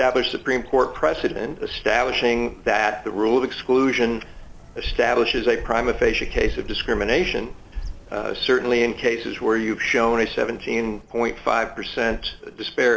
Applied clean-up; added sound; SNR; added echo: none; Bird vocalization, bird call, bird song; 14 dB; none.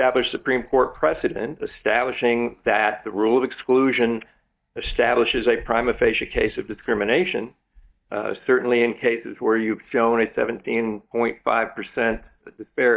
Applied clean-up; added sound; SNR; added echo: neural mask model DeepFilterNet 3.